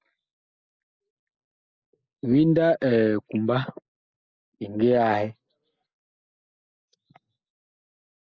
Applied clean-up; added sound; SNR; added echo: neural mask model Resemble Enhance denoiser.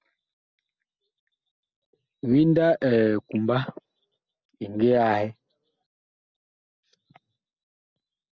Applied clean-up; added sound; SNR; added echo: none; none; none; none.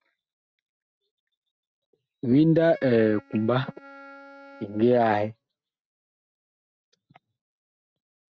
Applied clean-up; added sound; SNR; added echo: neural mask model RNNoise.